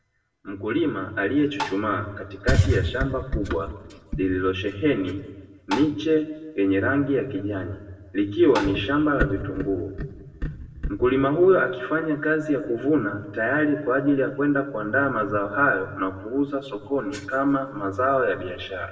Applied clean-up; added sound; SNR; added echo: none; Tap; 8 dB; reverberation time 0.9 s.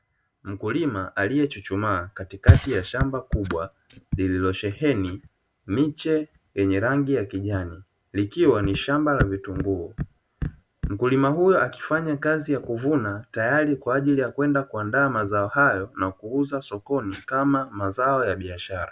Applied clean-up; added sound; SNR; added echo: none; none; none; none.